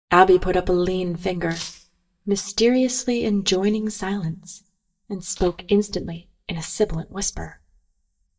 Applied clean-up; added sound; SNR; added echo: neural mask model DeepFilterNet 3.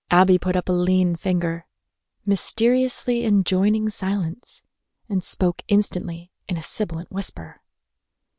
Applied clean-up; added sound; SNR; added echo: none; none; none; none.